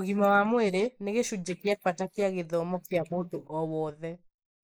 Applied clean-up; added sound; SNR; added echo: neural mask model Resemble Enhance denoiser.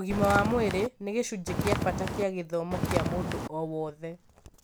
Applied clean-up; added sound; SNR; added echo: none; Walk, footsteps; 0 dB; none.